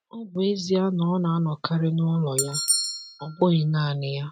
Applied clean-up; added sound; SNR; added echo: neural mask model RNNoise.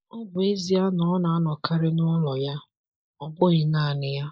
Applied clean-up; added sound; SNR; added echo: neural mask model Resemble Enhance denoiser.